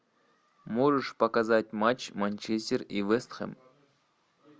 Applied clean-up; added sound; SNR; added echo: none; none; none; none.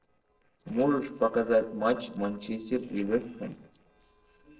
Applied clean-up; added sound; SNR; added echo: neural separator model SepFormer DNS4.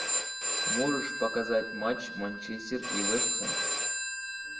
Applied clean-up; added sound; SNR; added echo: none; Telephone; -2 dB; reverberation time 0.7 s.